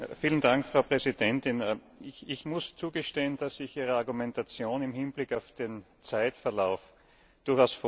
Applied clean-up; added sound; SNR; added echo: none; none; none; none.